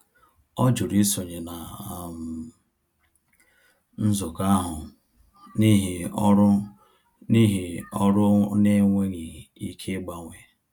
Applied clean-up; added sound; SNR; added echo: none; none; none; none.